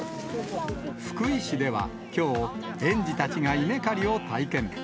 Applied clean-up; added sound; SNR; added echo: none; Bowed string instrument; 16 dB; none.